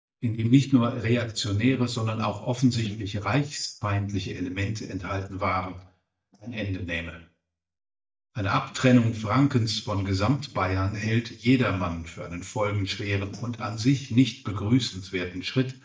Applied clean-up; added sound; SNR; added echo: neural mask model DeepFilterNet 3.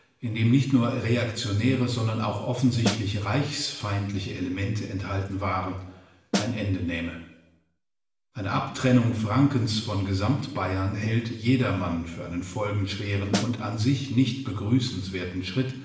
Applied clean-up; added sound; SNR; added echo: none; Snare drum; 4 dB; reverberation time 0.8 s.